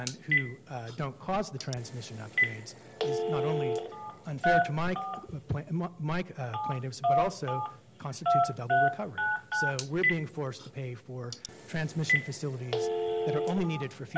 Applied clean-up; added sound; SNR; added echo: none; Telephone; -3 dB; none.